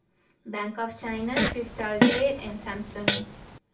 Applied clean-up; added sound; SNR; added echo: none; Fart; -5 dB; reverberation time 0.3 s.